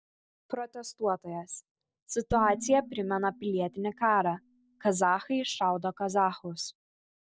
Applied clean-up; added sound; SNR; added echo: none; Dishes, pots, and pans; 14 dB; none.